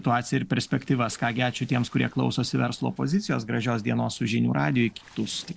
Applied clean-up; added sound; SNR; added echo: neural separator model SepFormer DNS4.